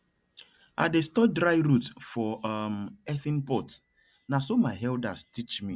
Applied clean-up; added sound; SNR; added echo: none; none; none; none.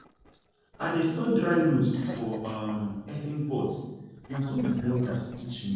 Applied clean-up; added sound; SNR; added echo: neural separator model SepFormer DNS4.